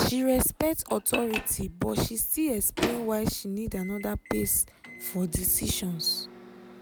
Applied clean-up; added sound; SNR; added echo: none; Microwave oven; 12 dB; none.